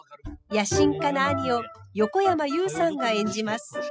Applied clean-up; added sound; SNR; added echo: classical method spectral subtraction.